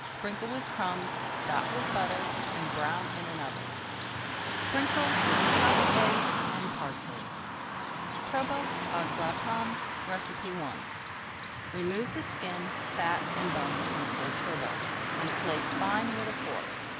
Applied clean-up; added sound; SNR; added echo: none; Car passing by / Traffic noise, roadway noise; -4 dB; none.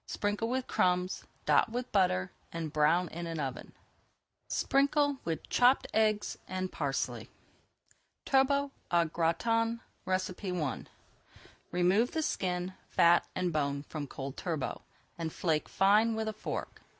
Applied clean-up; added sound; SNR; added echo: none; none; none; none.